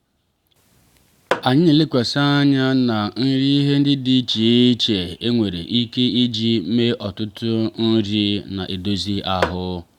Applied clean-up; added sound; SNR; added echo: none; Tap / Hammer; 10 dB; none.